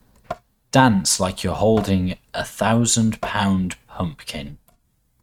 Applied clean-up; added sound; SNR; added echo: neural mask model RNNoise.